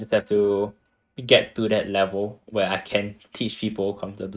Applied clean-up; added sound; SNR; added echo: neural mask model RNNoise.